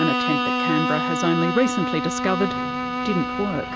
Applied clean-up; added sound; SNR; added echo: none; Bowed string instrument; 0 dB; none.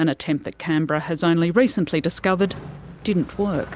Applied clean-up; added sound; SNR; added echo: none; none; none; none.